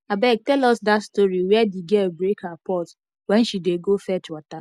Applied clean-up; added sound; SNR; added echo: none; none; none; none.